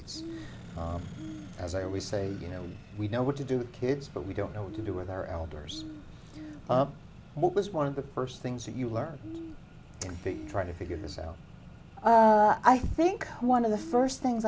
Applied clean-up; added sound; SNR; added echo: none; Bird + Accelerating, revving, vroom; 15 dB; none.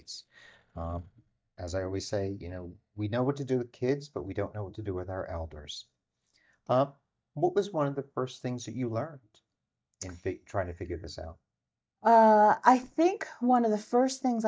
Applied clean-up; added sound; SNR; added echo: neural mask model DeepFilterNet 3.